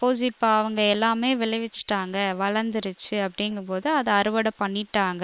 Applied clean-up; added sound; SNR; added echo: neural separator model SepFormer WHAM!.